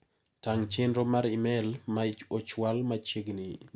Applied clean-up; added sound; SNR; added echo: none; Bowed string instrument; 20 dB; none.